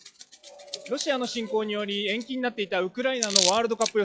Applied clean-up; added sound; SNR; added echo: classical method log-MMSE.